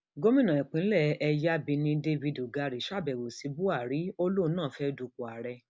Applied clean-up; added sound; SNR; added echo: none; none; none; none.